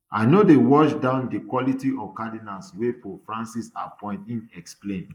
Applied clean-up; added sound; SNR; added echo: neural mask model Resemble Enhance denoiser.